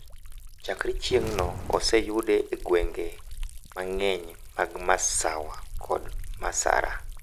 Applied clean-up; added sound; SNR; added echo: none; Walk, footsteps + Liquid; 7 dB; none.